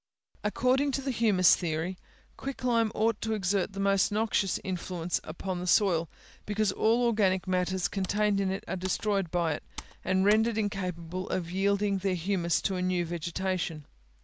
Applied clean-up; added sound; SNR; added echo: none; Computer keyboard; 18 dB; none.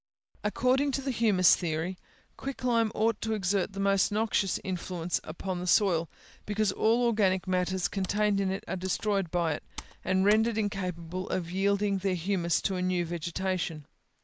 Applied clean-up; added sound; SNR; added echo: neural mask model Resemble Enhance denoiser.